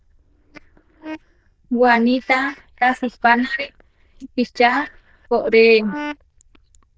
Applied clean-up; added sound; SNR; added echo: neural diffusion model UNIVERSE++.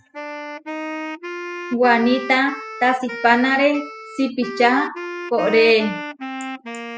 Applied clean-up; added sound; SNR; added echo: classical method spectral subtraction.